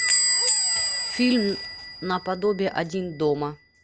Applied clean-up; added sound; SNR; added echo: none; Squeak / Bell; -1 dB; none.